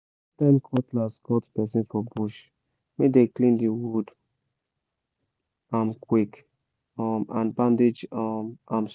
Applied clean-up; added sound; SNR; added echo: none; none; none; none.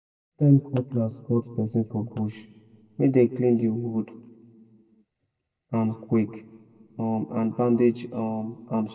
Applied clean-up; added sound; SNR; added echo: none; none; none; reverberation time 1.2 s.